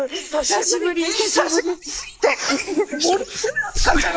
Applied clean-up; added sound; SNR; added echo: neural mask model Resemble Enhance denoiser.